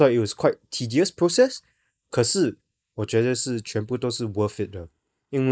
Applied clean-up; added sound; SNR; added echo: neural mask model Resemble Enhance denoiser.